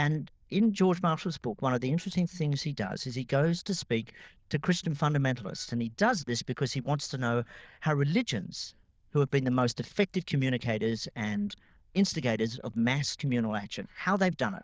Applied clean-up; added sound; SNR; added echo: neural diffusion model UNIVERSE++.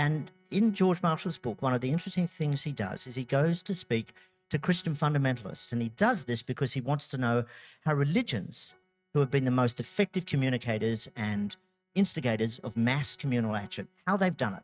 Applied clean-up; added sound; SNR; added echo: neural mask model RNNoise.